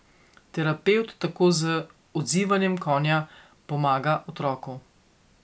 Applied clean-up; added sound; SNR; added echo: none; none; none; none.